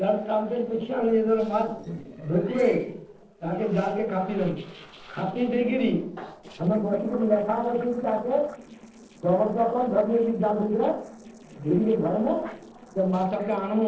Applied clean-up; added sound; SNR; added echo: neural separator model SepFormer DNS4.